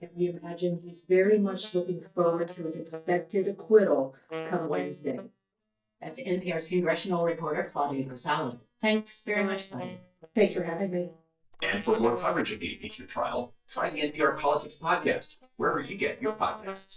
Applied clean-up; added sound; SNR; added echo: neural mask model DeepFilterNet 3.